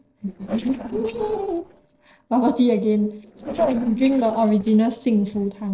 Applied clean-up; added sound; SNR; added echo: neural separator model SepFormer DNS4.